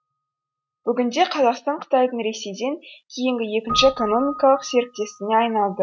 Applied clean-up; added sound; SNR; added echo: neural mask model RNNoise.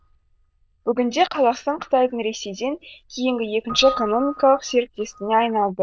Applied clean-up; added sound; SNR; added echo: neural diffusion model UNIVERSE++.